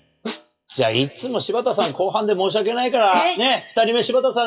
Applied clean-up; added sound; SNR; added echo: classical method WPE with log-MMSE.